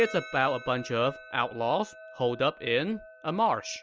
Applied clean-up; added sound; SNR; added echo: none; Percussion; 16 dB; none.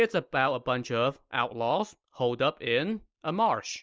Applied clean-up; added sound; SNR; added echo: none; none; none; none.